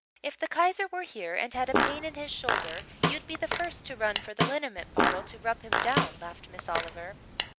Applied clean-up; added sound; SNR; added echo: none; Fart + Snare drum; -2 dB; none.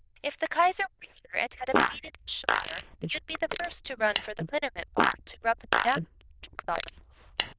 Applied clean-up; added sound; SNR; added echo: neural diffusion model UNIVERSE++.